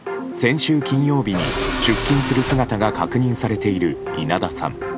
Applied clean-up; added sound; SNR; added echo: none; Tools; 8 dB; none.